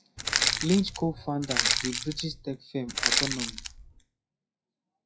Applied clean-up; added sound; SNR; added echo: classical method WPE with log-MMSE.